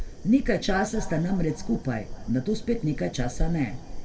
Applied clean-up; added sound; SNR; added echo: none; Fire; 5 dB; reverberation time 1.6 s.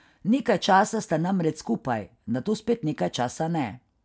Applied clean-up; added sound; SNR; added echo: none; none; none; none.